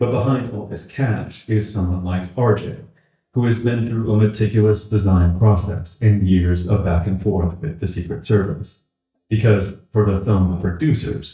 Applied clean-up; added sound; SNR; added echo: neural mask model DeepFilterNet 3.